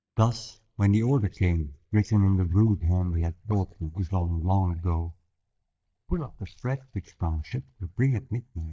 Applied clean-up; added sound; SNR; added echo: neural mask model DeepFilterNet 3.